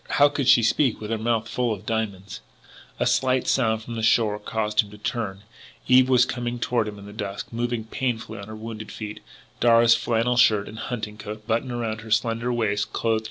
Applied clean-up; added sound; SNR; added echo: none; none; none; none.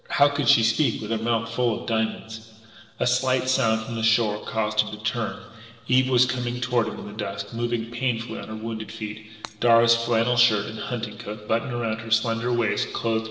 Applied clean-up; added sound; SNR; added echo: neural separator model SepFormer DNS4.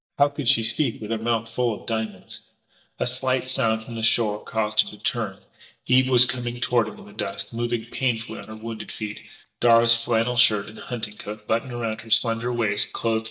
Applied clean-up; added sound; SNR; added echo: neural mask model DeepFilterNet 3.